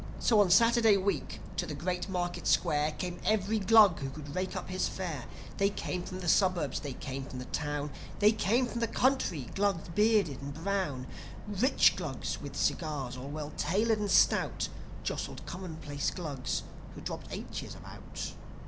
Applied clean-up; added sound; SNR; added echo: none; Boat, Water vehicle; 11 dB; none.